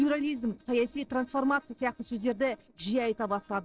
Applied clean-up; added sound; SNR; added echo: neural separator model SepFormer DNS4.